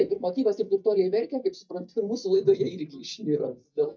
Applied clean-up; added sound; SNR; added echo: neural mask model DeepFilterNet 3.